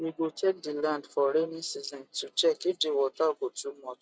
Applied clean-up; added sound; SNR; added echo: none; none; none; none.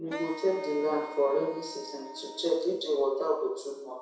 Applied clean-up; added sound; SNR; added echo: none; Wind instrument, woodwind instrument; 14 dB; reverberation time 0.7 s.